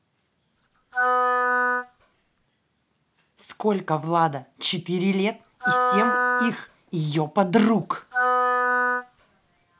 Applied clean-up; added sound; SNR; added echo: none; Wind instrument, woodwind instrument; -3 dB; none.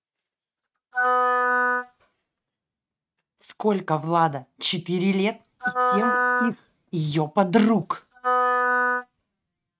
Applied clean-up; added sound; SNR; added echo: neural mask model RNNoise.